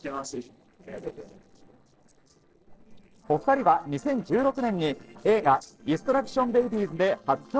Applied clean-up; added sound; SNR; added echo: neural separator model SepFormer DNS4.